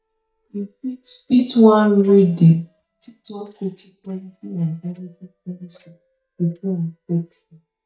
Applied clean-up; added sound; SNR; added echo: neural mask model DeepFilterNet 3.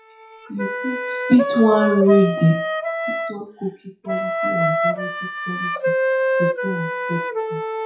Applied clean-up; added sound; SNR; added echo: classical method WPE with log-MMSE.